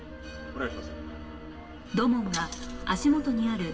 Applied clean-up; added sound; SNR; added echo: none; Wind instrument, woodwind instrument; 20 dB; reverberation time 1.6 s.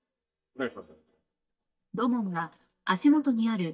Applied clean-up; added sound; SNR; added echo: neural mask model DeepFilterNet 3.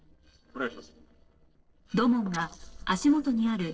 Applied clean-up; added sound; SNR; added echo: neural separator model SepFormer DNS4.